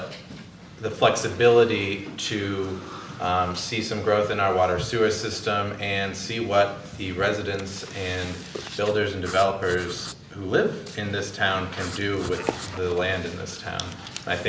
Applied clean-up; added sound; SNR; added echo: none; Writing; 14 dB; none.